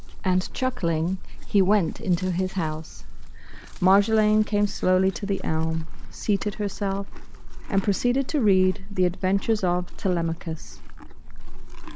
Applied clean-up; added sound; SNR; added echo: none; Livestock, farm animals, working animals; 3 dB; none.